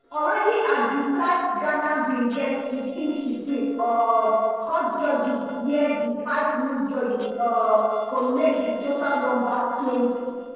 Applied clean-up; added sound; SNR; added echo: neural separator model SepFormer DNS4.